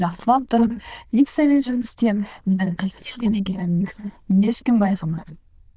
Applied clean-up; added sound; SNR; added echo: neural diffusion model UNIVERSE++.